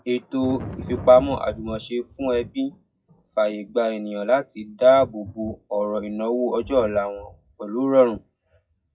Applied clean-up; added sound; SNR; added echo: classical method WPE with log-MMSE.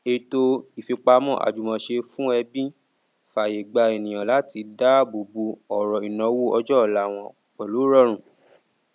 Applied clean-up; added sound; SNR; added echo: none; none; none; none.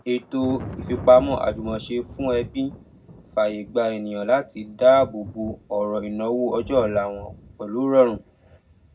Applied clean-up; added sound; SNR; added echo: none; Thunder; 16 dB; reverberation time 0.3 s.